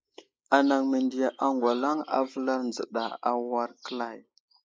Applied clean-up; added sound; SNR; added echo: neural mask model Resemble Enhance denoiser.